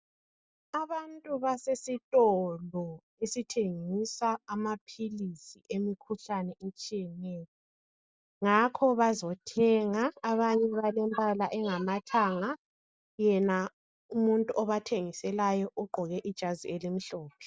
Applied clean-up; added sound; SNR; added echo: none; none; none; none.